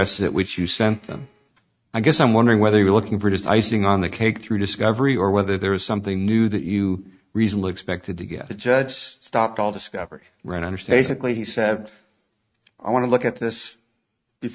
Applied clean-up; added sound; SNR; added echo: neural mask model RNNoise.